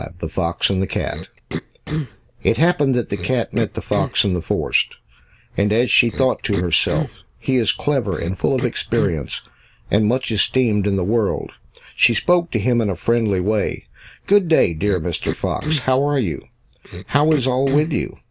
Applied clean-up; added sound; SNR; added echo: none; Cough; 10 dB; none.